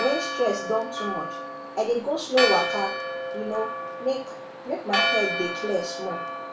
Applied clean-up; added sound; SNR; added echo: none; Church bell; 2 dB; reverberation time 0.3 s.